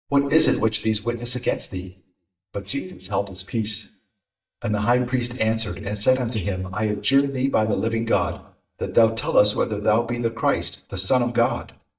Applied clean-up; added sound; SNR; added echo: neural mask model DeepFilterNet 3.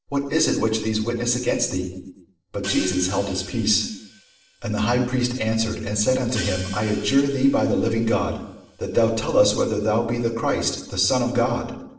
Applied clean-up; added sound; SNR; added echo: neural separator model SepFormer DNS4.